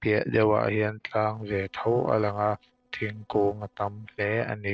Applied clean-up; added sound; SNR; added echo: neural separator model SepFormer DNS4.